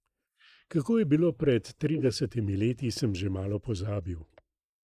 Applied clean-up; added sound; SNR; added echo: neural mask model Resemble Enhance denoiser.